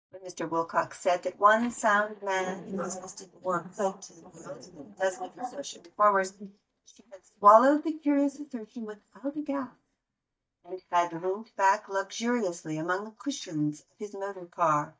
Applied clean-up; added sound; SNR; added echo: neural mask model DeepFilterNet 3.